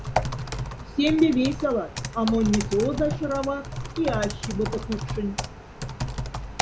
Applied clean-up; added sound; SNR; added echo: none; Typing; 5 dB; none.